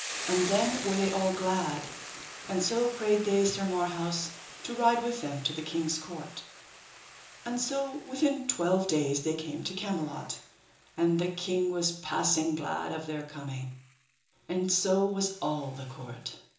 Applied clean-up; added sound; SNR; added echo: none; Boiling / Hiss; 13 dB; reverberation time 0.6 s.